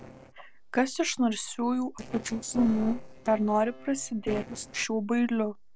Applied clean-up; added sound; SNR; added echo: neural separator model SepFormer DNS4.